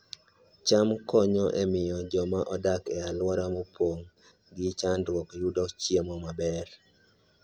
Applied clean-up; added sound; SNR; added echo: none; none; none; none.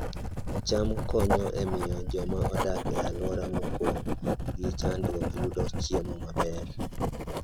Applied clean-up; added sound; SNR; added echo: none; Writing; -3 dB; none.